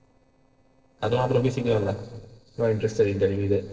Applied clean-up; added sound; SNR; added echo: neural separator model SepFormer DNS4.